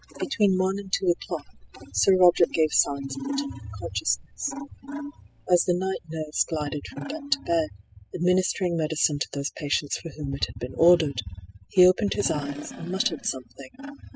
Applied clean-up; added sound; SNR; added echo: classical method spectral subtraction.